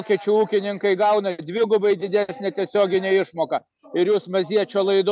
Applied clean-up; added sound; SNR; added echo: none; none; none; none.